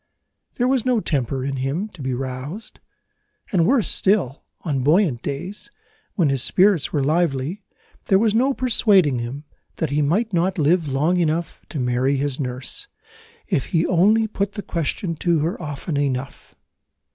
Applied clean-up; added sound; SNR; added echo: none; none; none; none.